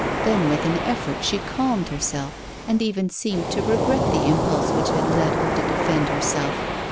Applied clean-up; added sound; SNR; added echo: none; Waves, surf; 0 dB; none.